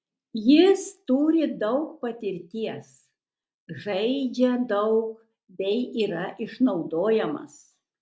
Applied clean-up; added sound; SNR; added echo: none; none; none; none.